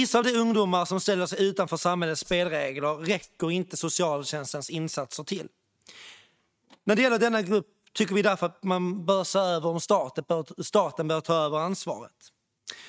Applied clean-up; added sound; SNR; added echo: neural mask model RNNoise.